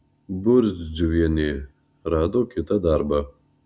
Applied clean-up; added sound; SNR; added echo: none; none; none; none.